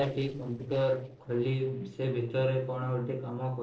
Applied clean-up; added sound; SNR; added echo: neural separator model SepFormer DNS4.